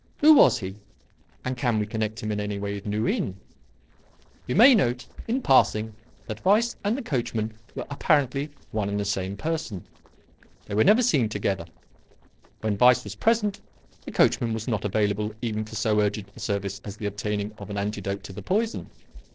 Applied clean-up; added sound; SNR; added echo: neural separator model SepFormer DNS4.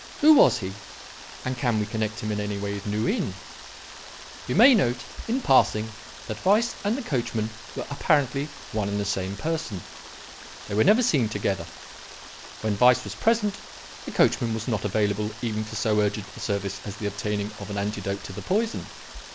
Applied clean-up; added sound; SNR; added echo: none; Rain; 16 dB; none.